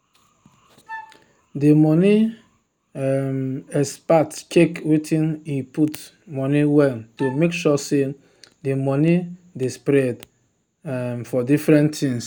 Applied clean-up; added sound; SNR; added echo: none; Wind instrument, woodwind instrument; 18 dB; none.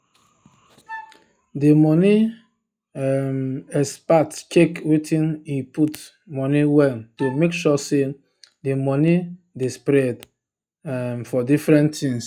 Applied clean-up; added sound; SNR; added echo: classical method log-MMSE.